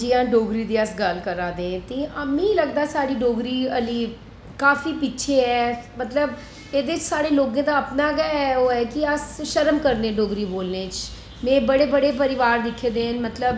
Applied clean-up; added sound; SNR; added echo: none; none; none; none.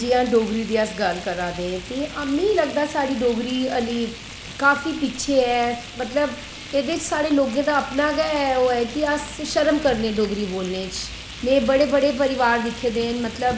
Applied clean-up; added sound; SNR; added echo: none; Frying (food); 16 dB; none.